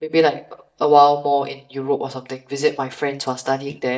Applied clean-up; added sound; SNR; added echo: neural mask model DeepFilterNet 3.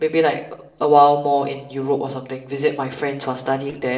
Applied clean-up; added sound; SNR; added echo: neural separator model SepFormer DNS4.